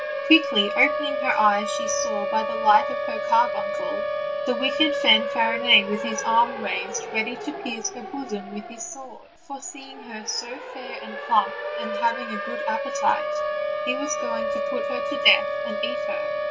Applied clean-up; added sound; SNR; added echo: none; Siren; 3 dB; reverberation time 0.2 s.